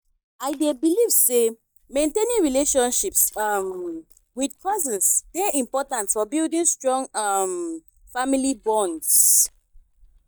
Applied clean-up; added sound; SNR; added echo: neural mask model DeepFilterNet 3.